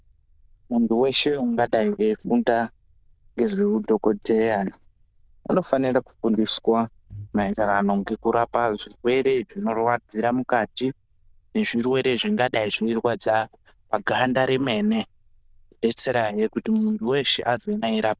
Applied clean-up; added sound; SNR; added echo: neural diffusion model UNIVERSE++.